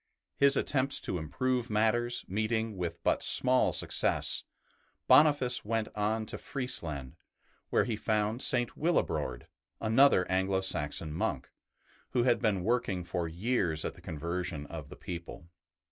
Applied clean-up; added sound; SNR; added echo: none; none; none; none.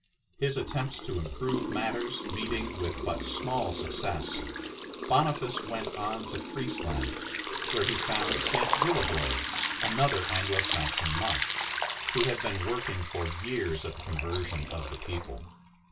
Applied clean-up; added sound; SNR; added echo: none; Liquid; 1 dB; reverberation time 0.1 s.